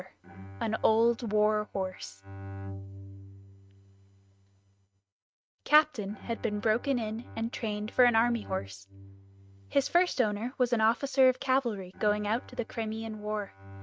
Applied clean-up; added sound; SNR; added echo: neural mask model RNNoise.